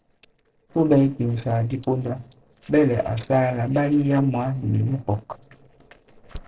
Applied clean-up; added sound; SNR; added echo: neural separator model SepFormer DNS4.